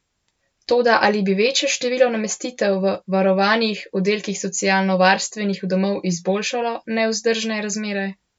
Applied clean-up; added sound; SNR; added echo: none; none; none; none.